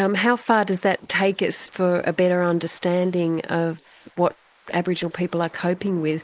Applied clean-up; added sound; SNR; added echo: neural mask model Resemble Enhance denoiser.